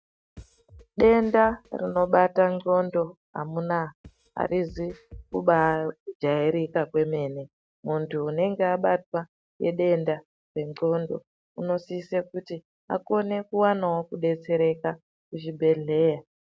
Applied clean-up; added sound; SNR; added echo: neural mask model RNNoise.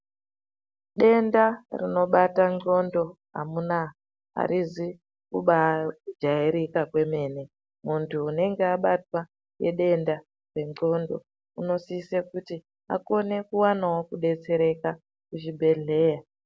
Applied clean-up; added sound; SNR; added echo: none; none; none; none.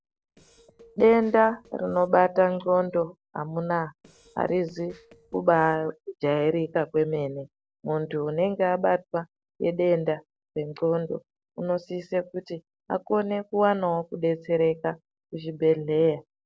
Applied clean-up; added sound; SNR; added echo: neural separator model SepFormer DNS4.